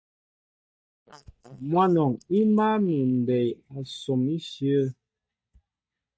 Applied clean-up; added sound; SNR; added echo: neural mask model DeepFilterNet 3.